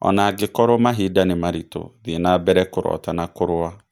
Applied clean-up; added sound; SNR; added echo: none; none; none; none.